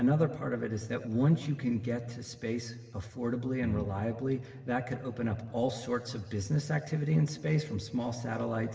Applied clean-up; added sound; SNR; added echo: none; none; none; reverberation time 1.7 s.